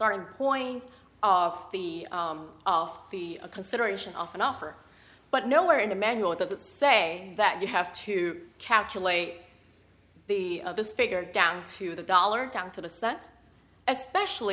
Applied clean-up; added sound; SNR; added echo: none; none; none; none.